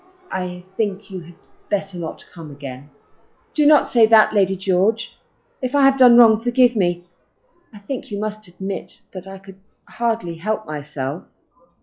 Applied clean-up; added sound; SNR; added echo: classical method log-MMSE.